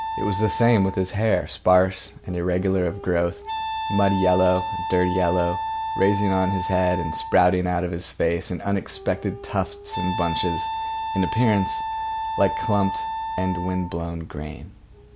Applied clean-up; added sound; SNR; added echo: none; Wind instrument, woodwind instrument; 7 dB; none.